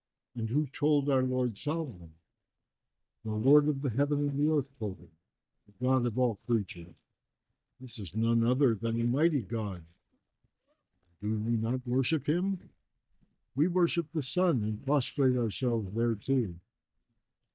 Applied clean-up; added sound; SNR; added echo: neural mask model DeepFilterNet 3.